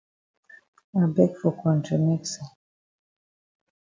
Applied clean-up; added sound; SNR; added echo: none; none; none; none.